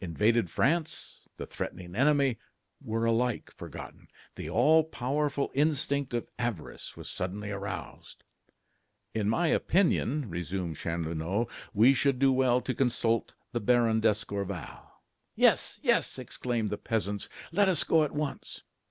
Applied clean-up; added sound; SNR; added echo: none; none; none; none.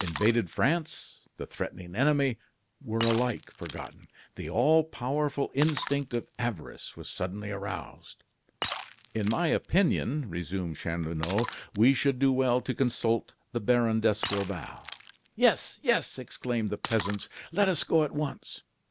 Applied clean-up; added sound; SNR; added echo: none; Shatter; 15 dB; none.